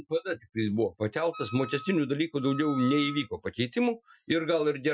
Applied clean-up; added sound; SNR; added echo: classical method Wiener filter.